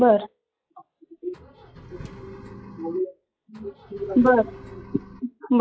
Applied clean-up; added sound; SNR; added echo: classical method log-MMSE.